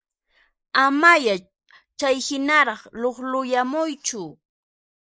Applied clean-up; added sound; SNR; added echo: neural mask model Resemble Enhance denoiser.